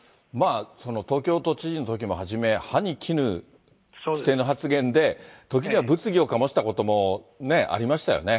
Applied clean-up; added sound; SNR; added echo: none; none; none; none.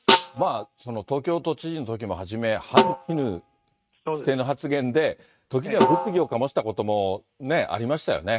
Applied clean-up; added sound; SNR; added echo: neural mask model RNNoise.